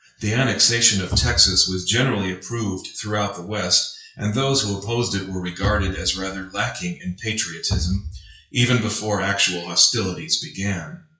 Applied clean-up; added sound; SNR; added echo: classical method WPE with log-MMSE.